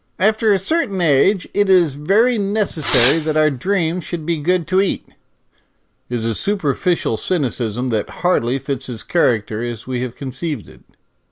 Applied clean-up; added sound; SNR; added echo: none; Fireworks; 6 dB; none.